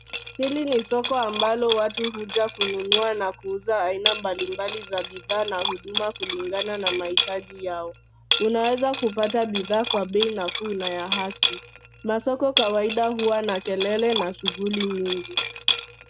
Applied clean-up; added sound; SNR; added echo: none; Liquid; 1 dB; none.